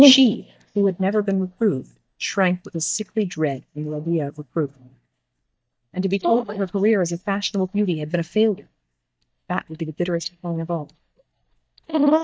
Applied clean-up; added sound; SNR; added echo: neural mask model DeepFilterNet 3.